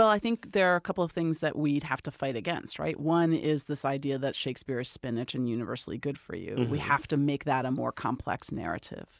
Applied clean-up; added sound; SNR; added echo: none; none; none; none.